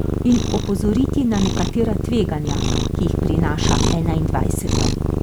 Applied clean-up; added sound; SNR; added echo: none; Cat; -2 dB; none.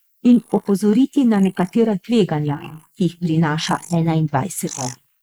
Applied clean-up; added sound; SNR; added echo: neural mask model Resemble Enhance denoiser.